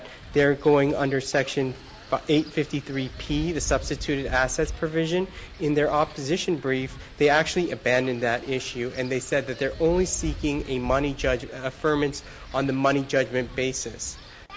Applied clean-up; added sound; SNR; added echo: none; Wind; 14 dB; none.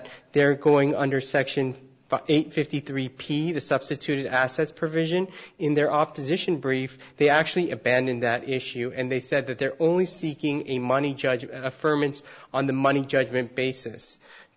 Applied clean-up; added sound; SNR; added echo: none; none; none; none.